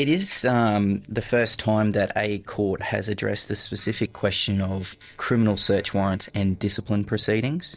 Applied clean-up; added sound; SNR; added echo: neural separator model SepFormer DNS4.